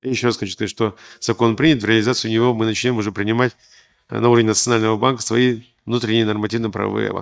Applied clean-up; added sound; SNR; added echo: neural mask model DeepFilterNet 3.